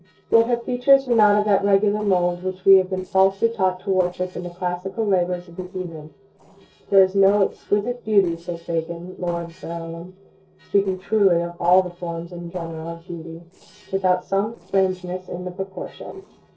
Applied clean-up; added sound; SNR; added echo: neural separator model SepFormer DNS4.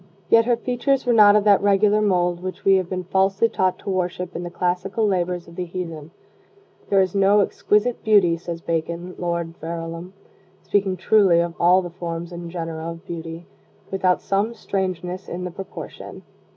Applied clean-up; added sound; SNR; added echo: none; none; none; none.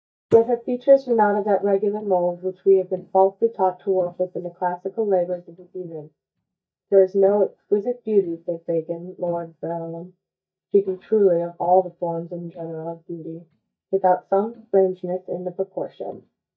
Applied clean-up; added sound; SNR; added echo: neural mask model DeepFilterNet 3.